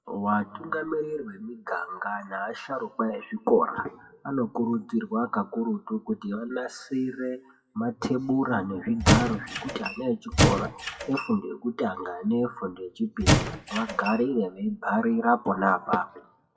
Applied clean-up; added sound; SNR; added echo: classical method WPE with log-MMSE.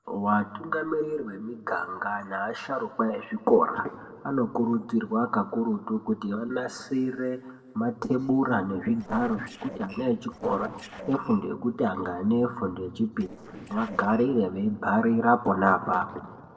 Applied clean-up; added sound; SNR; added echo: neural separator model SepFormer DNS4.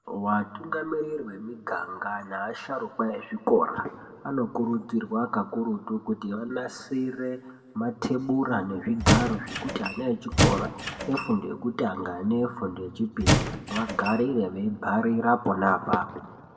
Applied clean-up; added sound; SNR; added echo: none; Squeak / Wood; -1 dB; reverberation time 1.1 s.